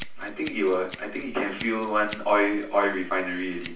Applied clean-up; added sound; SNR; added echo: none; Scissors; 19 dB; reverberation time 0.3 s.